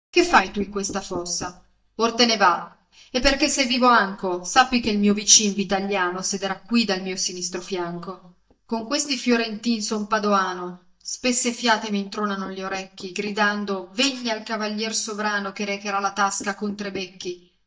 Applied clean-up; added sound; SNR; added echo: neural mask model DeepFilterNet 3.